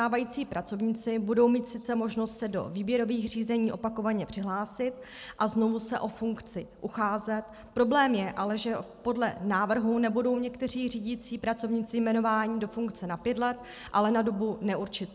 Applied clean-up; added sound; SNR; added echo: none; none; none; none.